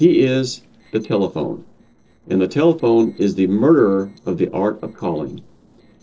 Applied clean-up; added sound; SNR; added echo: neural separator model SepFormer DNS4.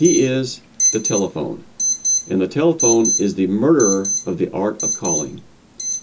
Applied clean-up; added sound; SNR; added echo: none; Alarm; 4 dB; reverberation time 0.2 s.